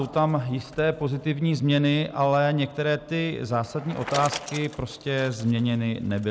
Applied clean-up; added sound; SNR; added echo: none; Bicycle; 17 dB; none.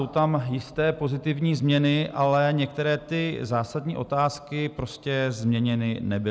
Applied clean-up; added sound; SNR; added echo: none; none; none; none.